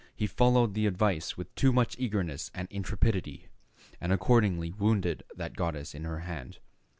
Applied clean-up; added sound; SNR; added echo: none; none; none; none.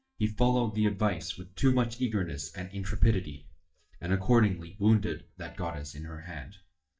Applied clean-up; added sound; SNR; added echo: neural mask model DeepFilterNet 3.